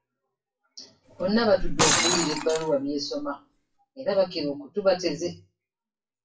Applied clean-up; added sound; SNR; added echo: classical method WPE with log-MMSE.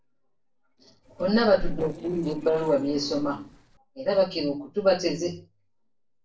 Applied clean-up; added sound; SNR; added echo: neural separator model SepFormer DNS4.